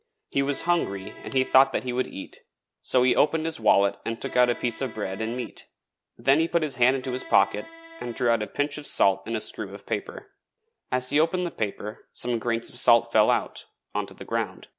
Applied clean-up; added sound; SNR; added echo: none; Accordion; 16 dB; none.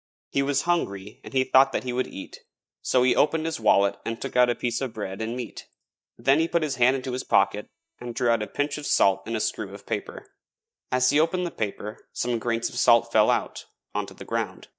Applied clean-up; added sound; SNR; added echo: neural mask model DeepFilterNet 3.